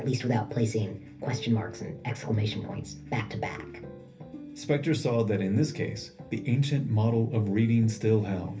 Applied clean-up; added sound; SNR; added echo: none; none; none; reverberation time 0.3 s.